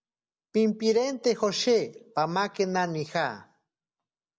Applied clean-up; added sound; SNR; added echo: none; none; none; none.